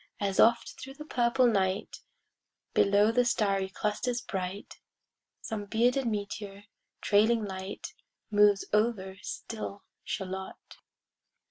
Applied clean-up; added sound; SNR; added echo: none; none; none; none.